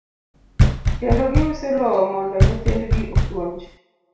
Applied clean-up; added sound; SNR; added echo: none; Knock; -4 dB; reverberation time 0.6 s.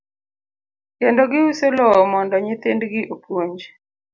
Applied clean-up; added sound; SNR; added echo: none; none; none; none.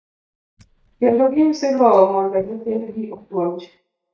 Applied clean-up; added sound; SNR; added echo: neural mask model DeepFilterNet 3.